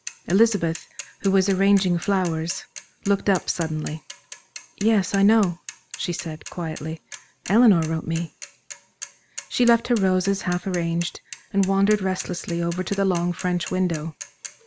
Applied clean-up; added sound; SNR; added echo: none; Mechanisms / Bicycle; 18 dB; none.